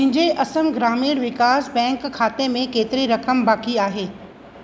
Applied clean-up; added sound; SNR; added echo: none; none; none; none.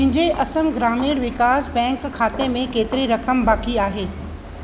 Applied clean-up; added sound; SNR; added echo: none; Walk, footsteps; 12 dB; none.